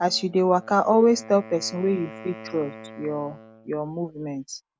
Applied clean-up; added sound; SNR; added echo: none; Wind instrument, woodwind instrument; 19 dB; none.